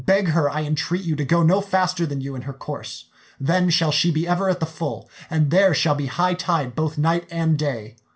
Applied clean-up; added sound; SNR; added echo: none; none; none; reverberation time 0.3 s.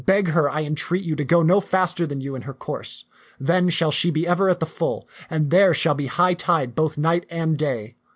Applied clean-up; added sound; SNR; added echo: none; none; none; none.